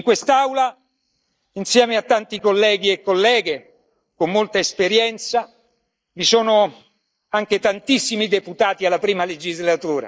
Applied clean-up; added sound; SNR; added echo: neural mask model Resemble Enhance denoiser.